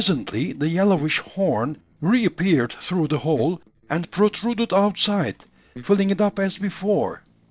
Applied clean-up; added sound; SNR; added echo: neural separator model SepFormer DNS4.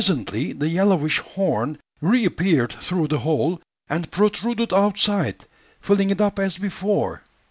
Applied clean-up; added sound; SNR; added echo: none; none; none; none.